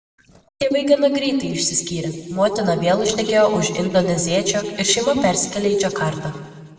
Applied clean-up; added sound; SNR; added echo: neural separator model SepFormer DNS4.